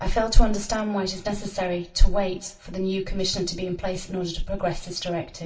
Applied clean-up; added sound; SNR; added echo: none; none; none; reverberation time 0.2 s.